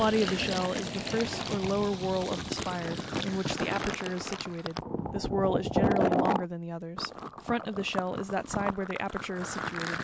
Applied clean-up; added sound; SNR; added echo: none; Fill (with liquid); 1 dB; none.